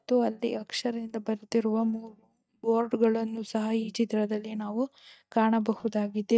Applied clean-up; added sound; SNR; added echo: neural mask model DeepFilterNet 3.